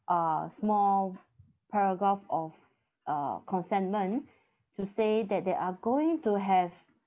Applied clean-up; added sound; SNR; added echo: none; none; none; none.